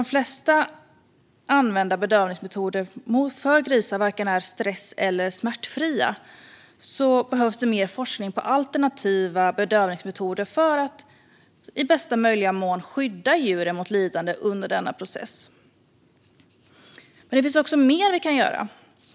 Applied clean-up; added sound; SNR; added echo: none; none; none; none.